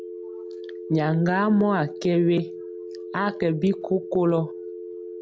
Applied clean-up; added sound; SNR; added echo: none; Telephone; 11 dB; none.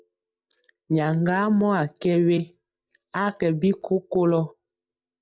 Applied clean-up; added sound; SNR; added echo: neural mask model DeepFilterNet 3.